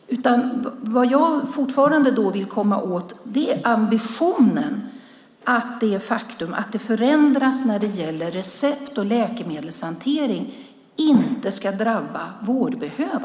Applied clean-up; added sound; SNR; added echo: none; none; none; none.